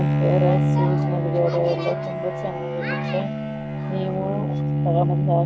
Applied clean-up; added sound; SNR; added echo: none; Bowed string instrument; -3 dB; none.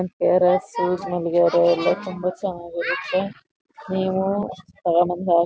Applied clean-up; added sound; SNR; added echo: none; none; none; none.